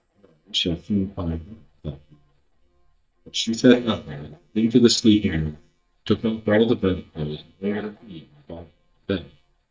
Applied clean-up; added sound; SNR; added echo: neural mask model DeepFilterNet 3.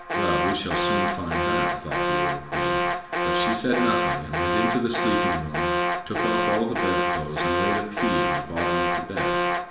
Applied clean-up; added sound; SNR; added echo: none; Alarm; -4 dB; reverberation time 1.3 s.